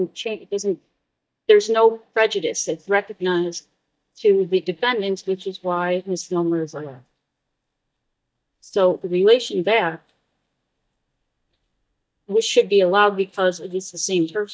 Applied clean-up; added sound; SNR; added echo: neural mask model DeepFilterNet 3.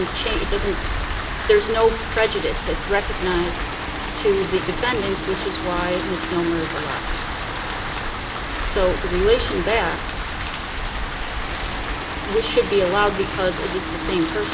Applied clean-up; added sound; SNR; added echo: none; Rain; 2 dB; reverberation time 1.7 s.